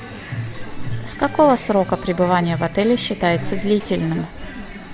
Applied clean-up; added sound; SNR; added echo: none; none; none; none.